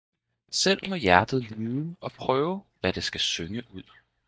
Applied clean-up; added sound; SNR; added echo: neural mask model DeepFilterNet 3.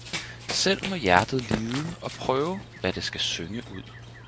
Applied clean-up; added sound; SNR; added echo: none; Run; 9 dB; none.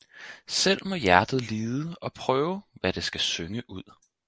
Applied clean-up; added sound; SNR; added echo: none; none; none; none.